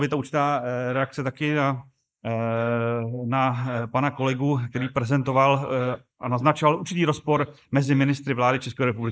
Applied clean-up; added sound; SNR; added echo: neural mask model Resemble Enhance denoiser.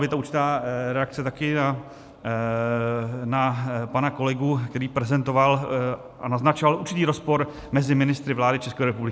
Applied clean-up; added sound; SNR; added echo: none; none; none; none.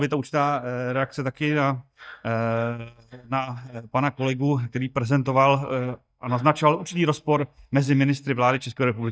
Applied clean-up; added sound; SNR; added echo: neural mask model DeepFilterNet 3.